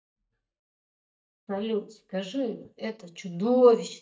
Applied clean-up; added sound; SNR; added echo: neural mask model DeepFilterNet 3.